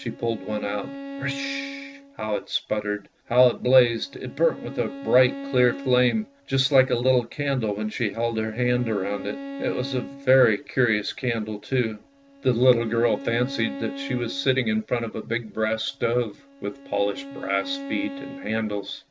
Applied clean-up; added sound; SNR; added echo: none; Bowed string instrument; 14 dB; none.